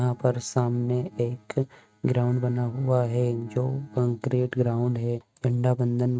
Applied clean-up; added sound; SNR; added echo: neural mask model RNNoise.